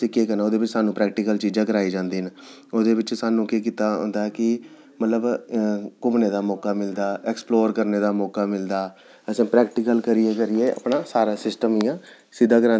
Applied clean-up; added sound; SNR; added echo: none; none; none; none.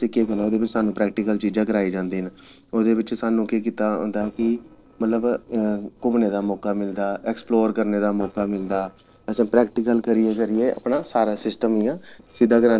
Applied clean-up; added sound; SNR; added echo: neural separator model SepFormer DNS4.